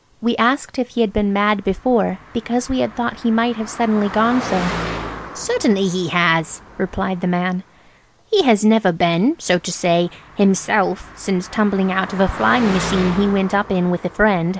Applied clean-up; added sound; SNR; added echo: none; Car passing by; 13 dB; none.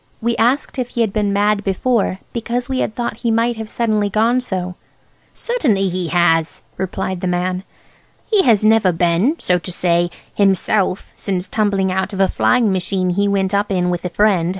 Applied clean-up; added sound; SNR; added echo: none; none; none; none.